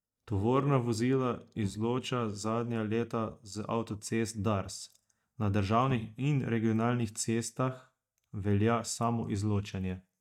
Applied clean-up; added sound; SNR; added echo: neural mask model DeepFilterNet 3.